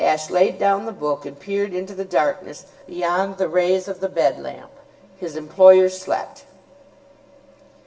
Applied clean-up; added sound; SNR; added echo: none; none; none; reverberation time 0.7 s.